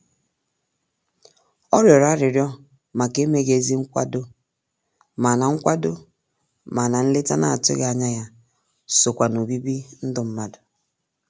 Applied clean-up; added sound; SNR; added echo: none; none; none; none.